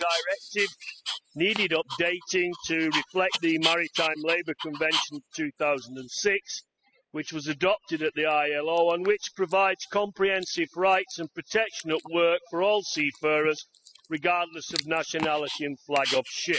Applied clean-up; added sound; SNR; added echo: classical method spectral subtraction.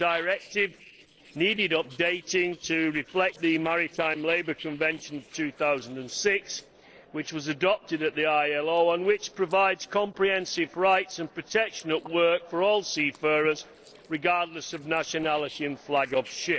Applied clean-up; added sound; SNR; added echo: neural separator model SepFormer DNS4.